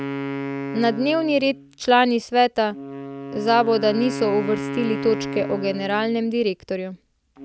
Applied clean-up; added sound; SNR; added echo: none; Wind instrument, woodwind instrument; 9 dB; none.